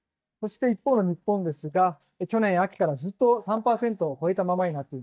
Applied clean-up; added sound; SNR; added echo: neural mask model DeepFilterNet 3.